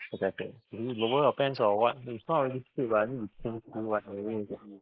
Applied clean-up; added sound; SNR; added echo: neural mask model Resemble Enhance denoiser.